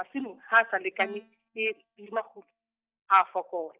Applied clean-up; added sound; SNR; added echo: neural mask model DeepFilterNet 3.